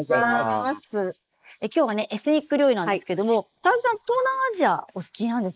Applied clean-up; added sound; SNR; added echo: neural mask model Resemble Enhance denoiser.